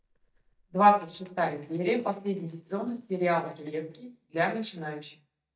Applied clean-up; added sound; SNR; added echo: neural mask model DeepFilterNet 3.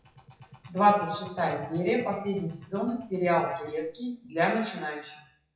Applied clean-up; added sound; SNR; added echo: classical method WPE with log-MMSE.